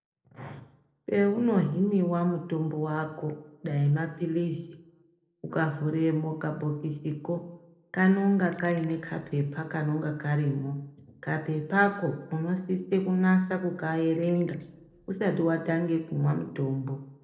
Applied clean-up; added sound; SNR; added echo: neural separator model SepFormer DNS4.